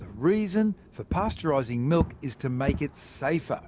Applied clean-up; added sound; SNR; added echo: none; Fireworks; 9 dB; none.